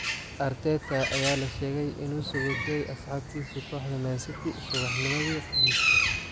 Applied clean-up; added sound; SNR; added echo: none; Bird; -1 dB; none.